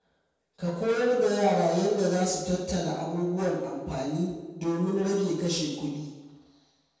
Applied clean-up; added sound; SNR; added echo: none; none; none; reverberation time 1.1 s.